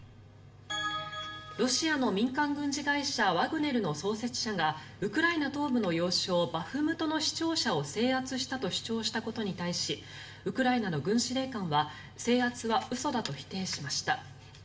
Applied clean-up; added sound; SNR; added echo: none; none; none; reverberation time 0.6 s.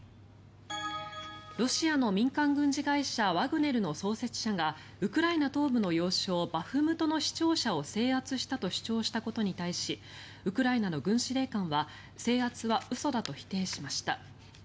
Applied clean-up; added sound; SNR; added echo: none; none; none; none.